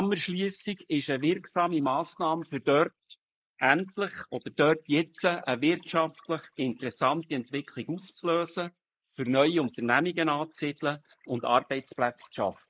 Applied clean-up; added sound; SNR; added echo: neural mask model Resemble Enhance denoiser.